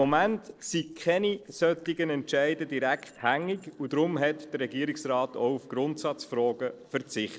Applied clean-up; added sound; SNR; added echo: neural separator model SepFormer DNS4.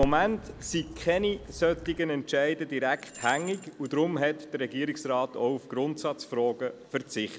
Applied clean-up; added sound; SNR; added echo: none; Dog + Rattle / Keys jangling; 10 dB; none.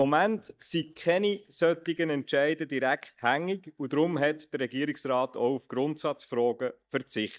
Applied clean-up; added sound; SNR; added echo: neural mask model DeepFilterNet 3.